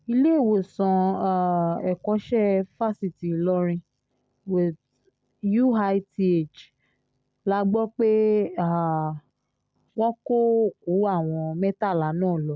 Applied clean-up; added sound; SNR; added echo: none; none; none; none.